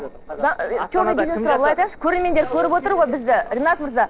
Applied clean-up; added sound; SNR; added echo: neural separator model SepFormer DNS4.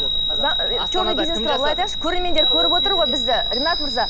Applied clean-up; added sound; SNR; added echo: none; Chime; -2 dB; none.